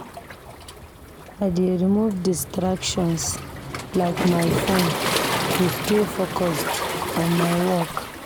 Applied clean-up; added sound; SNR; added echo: none; Waves, surf; 4 dB; none.